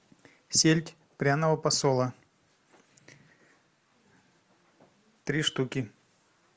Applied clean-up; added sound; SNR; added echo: none; none; none; none.